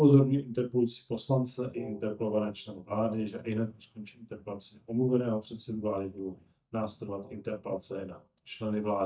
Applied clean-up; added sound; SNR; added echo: neural mask model DeepFilterNet 3.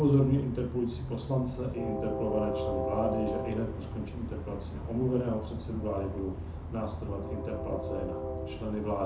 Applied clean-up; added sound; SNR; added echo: none; Train; 4 dB; reverberation time 0.6 s.